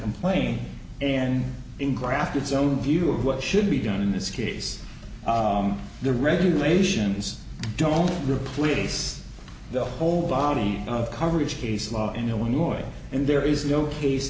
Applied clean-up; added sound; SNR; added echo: none; none; none; none.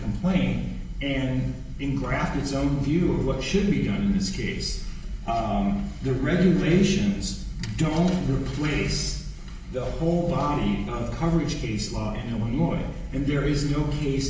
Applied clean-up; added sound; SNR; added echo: none; none; none; reverberation time 0.8 s.